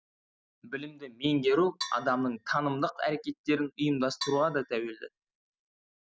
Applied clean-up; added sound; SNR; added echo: none; Percussion; 14 dB; none.